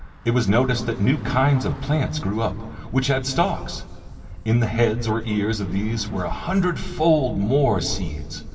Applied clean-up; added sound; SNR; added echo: none; Traffic noise, roadway noise / Bus; 11 dB; reverberation time 2.9 s.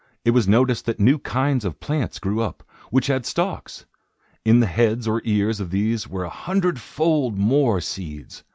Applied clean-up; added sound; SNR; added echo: none; none; none; none.